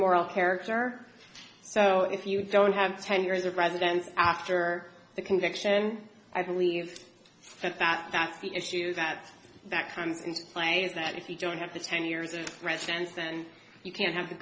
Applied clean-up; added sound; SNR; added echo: none; none; none; none.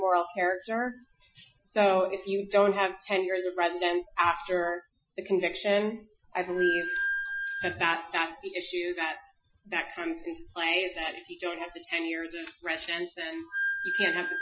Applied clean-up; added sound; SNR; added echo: classical method Wiener filter.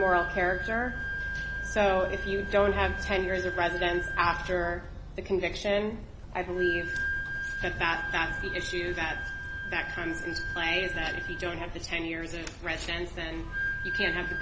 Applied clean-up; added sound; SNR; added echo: none; Wind instrument, woodwind instrument + Motor vehicle (road); 3 dB; none.